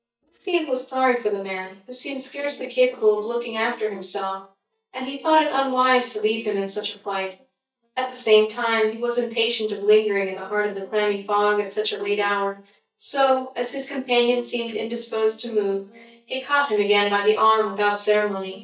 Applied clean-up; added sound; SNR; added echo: neural mask model DeepFilterNet 3.